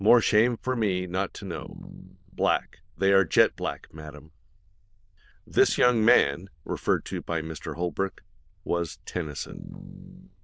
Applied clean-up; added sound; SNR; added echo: neural diffusion model UNIVERSE++.